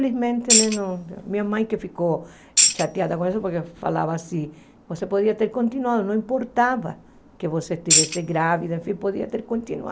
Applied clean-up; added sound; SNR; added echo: none; Tambourine; -3 dB; none.